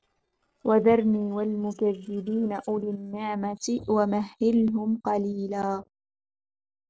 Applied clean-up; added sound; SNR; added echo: neural separator model SepFormer DNS4.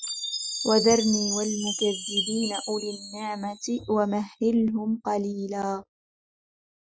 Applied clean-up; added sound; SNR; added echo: classical method Wiener filter.